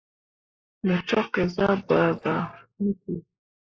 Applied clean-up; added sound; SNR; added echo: neural mask model Resemble Enhance denoiser.